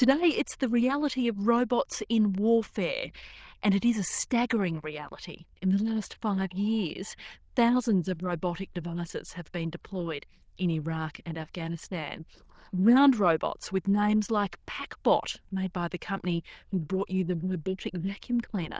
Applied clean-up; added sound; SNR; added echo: neural diffusion model UNIVERSE++.